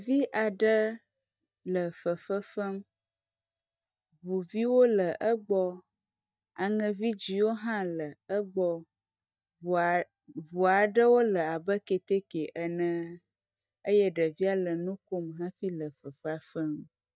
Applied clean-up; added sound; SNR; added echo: neural mask model DeepFilterNet 3.